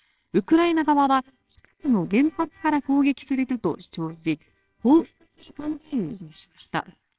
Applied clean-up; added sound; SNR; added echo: neural separator model SepFormer WHAMR!.